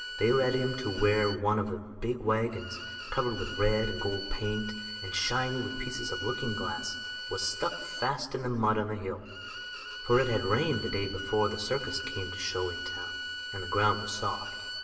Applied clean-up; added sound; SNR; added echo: none; Bowed string instrument; 8 dB; reverberation time 1.3 s.